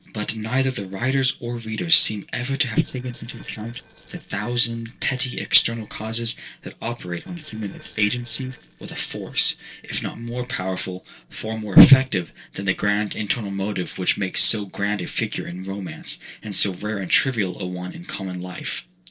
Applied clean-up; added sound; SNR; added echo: neural separator model SepFormer DNS4.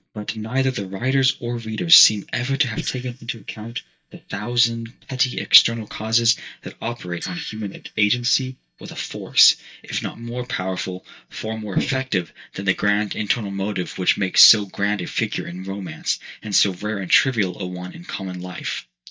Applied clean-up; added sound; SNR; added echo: neural mask model DeepFilterNet 3.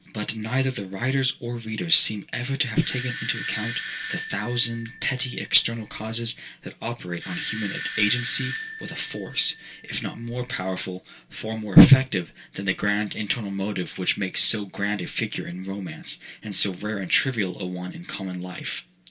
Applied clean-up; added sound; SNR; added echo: none; Bell / Doorbell; -1 dB; reverberation time 0.1 s.